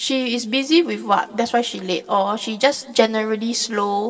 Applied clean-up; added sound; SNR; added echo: none; none; none; reverberation time 2.2 s.